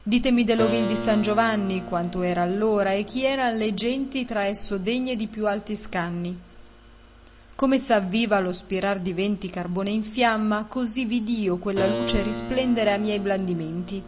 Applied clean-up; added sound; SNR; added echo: none; Keyboard (musical); 12 dB; none.